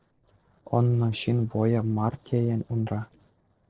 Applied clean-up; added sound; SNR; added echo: neural separator model SepFormer DNS4.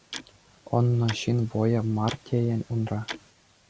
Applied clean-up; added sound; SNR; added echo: none; Tick-tock; 17 dB; none.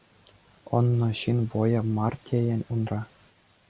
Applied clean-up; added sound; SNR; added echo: none; none; none; none.